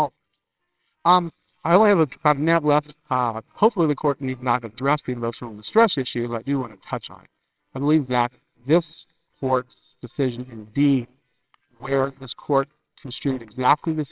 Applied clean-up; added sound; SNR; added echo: neural separator model SepFormer WHAMR!.